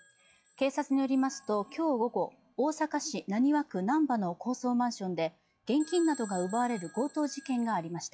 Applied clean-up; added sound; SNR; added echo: classical method log-MMSE.